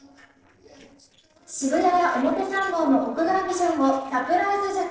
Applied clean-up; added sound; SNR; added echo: neural separator model SepFormer DNS4.